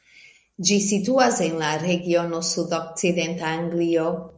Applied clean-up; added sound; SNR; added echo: none; none; none; none.